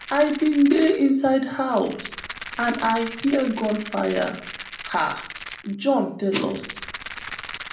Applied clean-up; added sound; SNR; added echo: none; Rattle; 14 dB; reverberation time 0.4 s.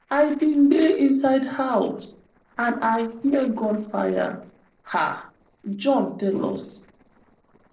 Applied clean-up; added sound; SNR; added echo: neural separator model SepFormer DNS4.